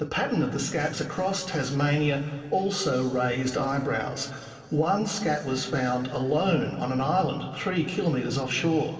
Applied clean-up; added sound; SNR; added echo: none; none; none; reverberation time 2.7 s.